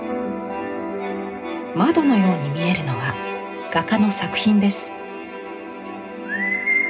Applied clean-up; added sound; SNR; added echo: none; none; none; reverberation time 0.2 s.